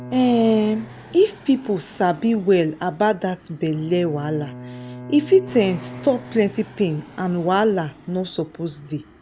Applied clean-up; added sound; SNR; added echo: none; Fixed-wing aircraft, airplane + Bowed string instrument; 17 dB; none.